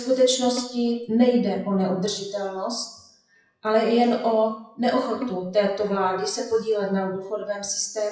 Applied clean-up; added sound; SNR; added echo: classical method WPE with log-MMSE.